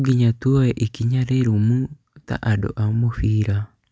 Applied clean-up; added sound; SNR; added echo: none; none; none; none.